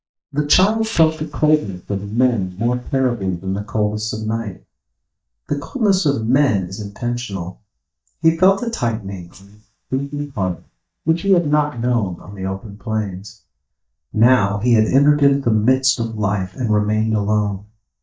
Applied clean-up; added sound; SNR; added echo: neural mask model DeepFilterNet 3.